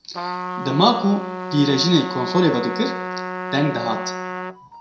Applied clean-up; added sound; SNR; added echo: none; Trumpet; 7 dB; reverberation time 0.6 s.